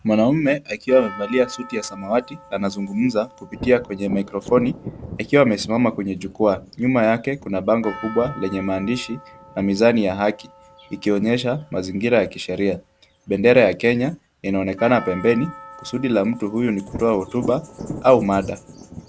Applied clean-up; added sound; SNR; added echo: none; Thunder + Percussion; 17 dB; none.